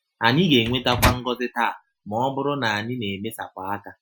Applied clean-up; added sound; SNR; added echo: classical method Wiener filter.